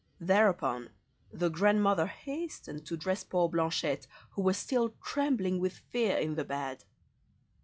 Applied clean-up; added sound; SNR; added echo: classical method log-MMSE.